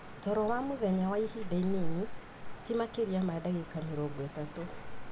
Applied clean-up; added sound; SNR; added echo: none; Cricket; 0 dB; none.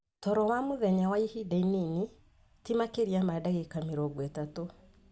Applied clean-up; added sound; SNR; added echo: none; none; none; none.